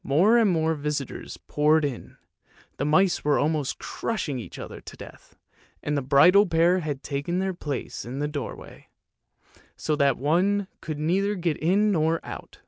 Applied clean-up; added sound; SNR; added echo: none; none; none; none.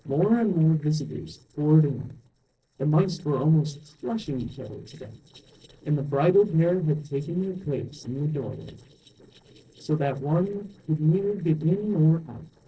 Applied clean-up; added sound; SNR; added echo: neural separator model SepFormer DNS4.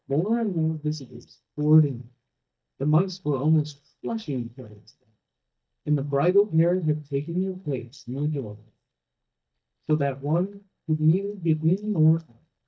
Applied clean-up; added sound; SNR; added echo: neural mask model DeepFilterNet 3.